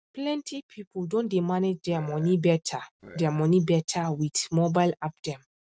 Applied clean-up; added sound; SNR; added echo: neural mask model RNNoise.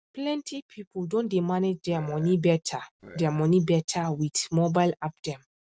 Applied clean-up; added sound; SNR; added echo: none; Burping, eructation; 19 dB; none.